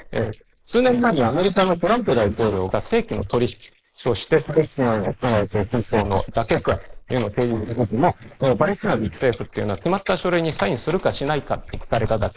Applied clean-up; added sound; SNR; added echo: neural mask model Resemble Enhance denoiser.